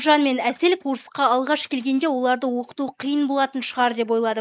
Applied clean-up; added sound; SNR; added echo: neural mask model Resemble Enhance denoiser.